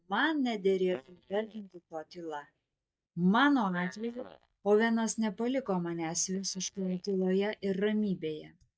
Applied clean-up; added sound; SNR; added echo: neural mask model DeepFilterNet 3.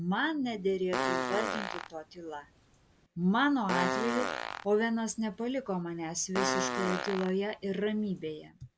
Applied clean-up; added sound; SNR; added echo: none; Fart; 4 dB; none.